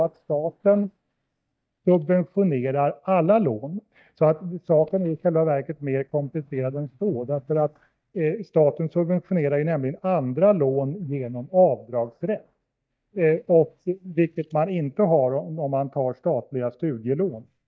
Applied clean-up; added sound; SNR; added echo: neural mask model DeepFilterNet 3.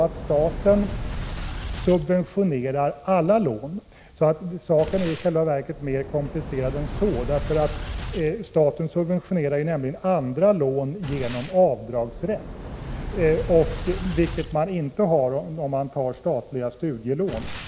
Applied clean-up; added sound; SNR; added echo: none; Boom; 10 dB; none.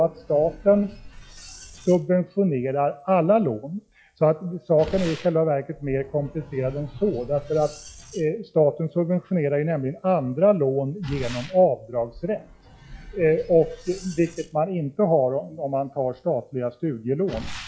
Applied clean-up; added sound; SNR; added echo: classical method log-MMSE.